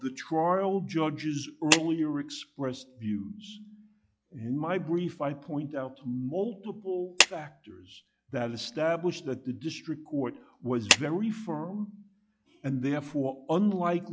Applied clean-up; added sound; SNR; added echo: classical method log-MMSE.